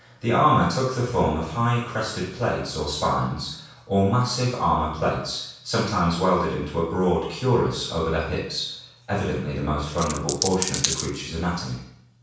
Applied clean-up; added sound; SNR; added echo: none; Coin (dropping); 5 dB; reverberation time 0.7 s.